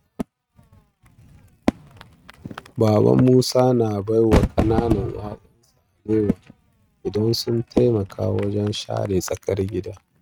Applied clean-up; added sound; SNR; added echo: neural mask model RNNoise.